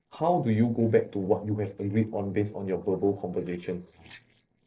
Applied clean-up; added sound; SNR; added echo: neural separator model SepFormer DNS4.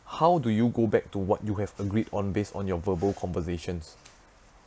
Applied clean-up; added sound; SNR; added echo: none; none; none; none.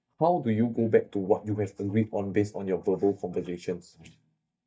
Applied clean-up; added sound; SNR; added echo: neural mask model DeepFilterNet 3.